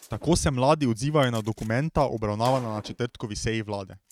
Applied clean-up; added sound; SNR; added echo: neural mask model RNNoise.